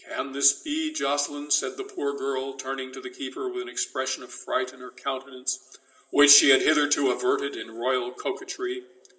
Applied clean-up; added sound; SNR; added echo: none; none; none; reverberation time 1.8 s.